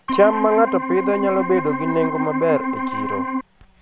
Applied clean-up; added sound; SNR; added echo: none; Organ; 3 dB; none.